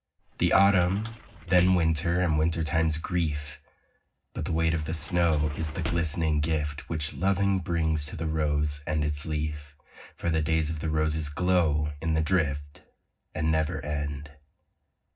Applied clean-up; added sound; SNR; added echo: neural separator model SepFormer DNS4.